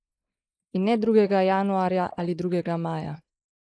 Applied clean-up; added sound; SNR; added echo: neural mask model Resemble Enhance denoiser.